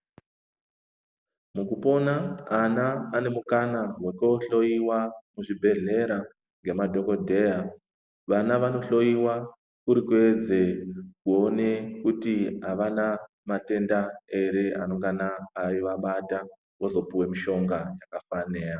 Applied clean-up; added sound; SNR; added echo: none; none; none; none.